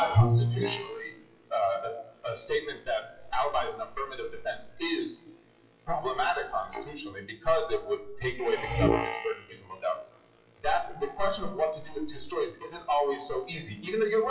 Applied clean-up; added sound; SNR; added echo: classical method WPE with log-MMSE.